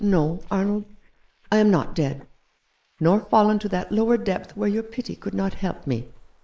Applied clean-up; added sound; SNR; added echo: neural mask model Resemble Enhance denoiser.